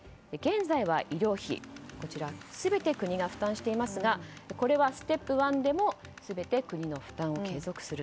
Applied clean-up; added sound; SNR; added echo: none; Tools + Motorcycle / Accelerating, revving, vroom; 19 dB; none.